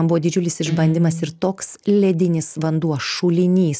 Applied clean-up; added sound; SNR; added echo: none; Guitar; 10 dB; none.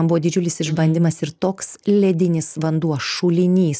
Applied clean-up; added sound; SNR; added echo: neural mask model Resemble Enhance denoiser.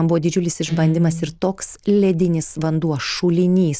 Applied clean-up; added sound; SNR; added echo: neural diffusion model UNIVERSE++.